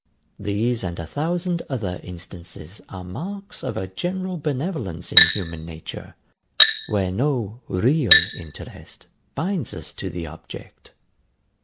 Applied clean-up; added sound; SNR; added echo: none; Glass; -3 dB; none.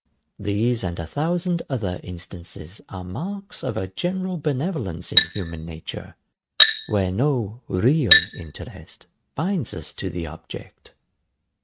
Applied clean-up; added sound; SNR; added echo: neural mask model RNNoise.